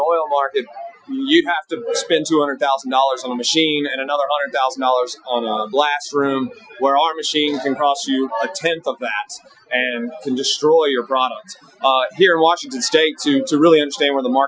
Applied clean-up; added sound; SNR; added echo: classical method Wiener filter.